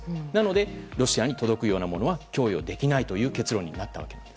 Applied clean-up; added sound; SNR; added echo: none; none; none; none.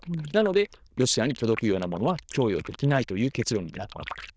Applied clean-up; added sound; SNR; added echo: neural diffusion model UNIVERSE++.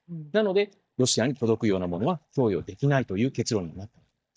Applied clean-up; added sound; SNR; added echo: neural mask model DeepFilterNet 3.